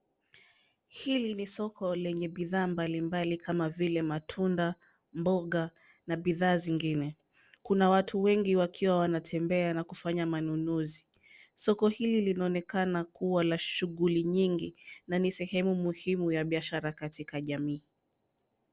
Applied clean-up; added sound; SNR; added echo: none; none; none; none.